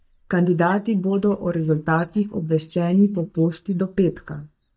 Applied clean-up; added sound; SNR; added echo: neural mask model DeepFilterNet 3.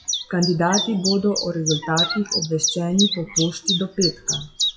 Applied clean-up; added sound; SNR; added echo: classical method WPE with log-MMSE.